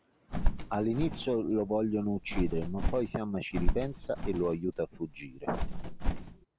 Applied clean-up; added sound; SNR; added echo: none; Bird; -1 dB; none.